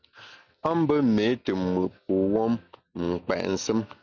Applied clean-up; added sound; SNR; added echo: none; none; none; none.